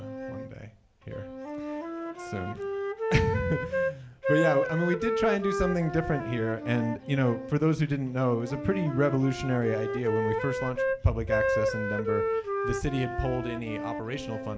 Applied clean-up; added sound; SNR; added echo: none; Wind instrument, woodwind instrument; 2 dB; none.